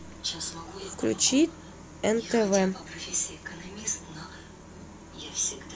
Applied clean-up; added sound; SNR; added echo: none; none; none; none.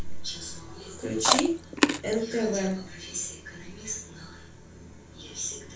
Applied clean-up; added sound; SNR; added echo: none; Chewing, mastication; -4 dB; reverberation time 0.3 s.